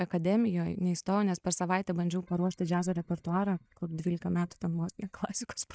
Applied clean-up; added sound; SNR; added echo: neural mask model DeepFilterNet 3.